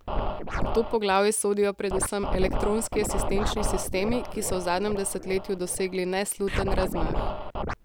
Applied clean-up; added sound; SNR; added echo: none; Scratching (performance technique); 2 dB; none.